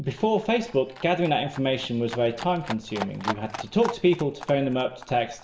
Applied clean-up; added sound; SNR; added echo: none; Livestock, farm animals, working animals; 13 dB; reverberation time 0.6 s.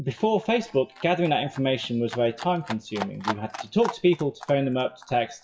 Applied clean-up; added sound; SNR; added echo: classical method WPE with log-MMSE.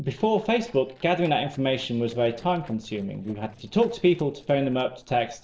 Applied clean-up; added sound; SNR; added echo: neural separator model SepFormer DNS4.